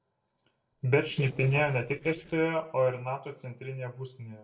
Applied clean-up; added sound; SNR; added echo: neural separator model SepFormer DNS4.